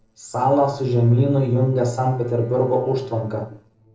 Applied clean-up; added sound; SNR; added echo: neural separator model SepFormer DNS4.